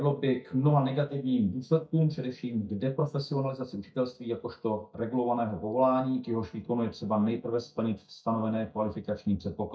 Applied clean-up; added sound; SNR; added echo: neural mask model DeepFilterNet 3.